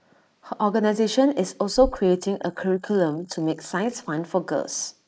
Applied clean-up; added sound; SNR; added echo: neural mask model Resemble Enhance denoiser.